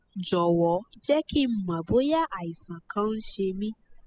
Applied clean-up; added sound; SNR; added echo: classical method spectral subtraction.